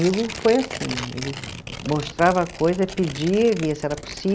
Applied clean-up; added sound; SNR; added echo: none; Tearing; 12 dB; none.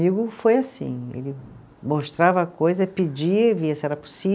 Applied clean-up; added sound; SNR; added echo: none; none; none; none.